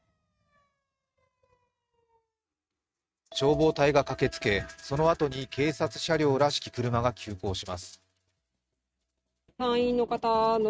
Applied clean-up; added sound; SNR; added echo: neural mask model RNNoise.